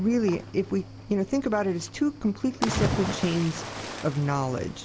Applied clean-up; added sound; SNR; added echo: none; Cricket / Waves, surf; 7 dB; none.